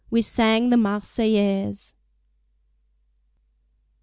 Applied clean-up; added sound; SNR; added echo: none; none; none; none.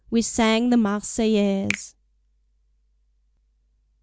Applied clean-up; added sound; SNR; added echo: none; Finger snapping; 14 dB; none.